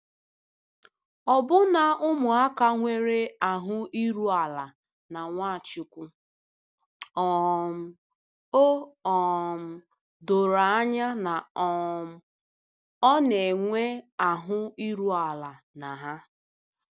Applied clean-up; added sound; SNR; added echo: none; none; none; none.